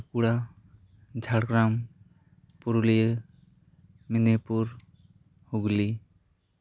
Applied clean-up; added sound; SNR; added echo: none; none; none; none.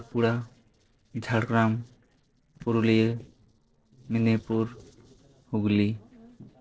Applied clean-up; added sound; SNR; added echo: neural separator model SepFormer DNS4.